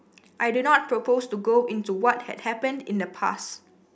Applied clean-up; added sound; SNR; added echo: none; none; none; none.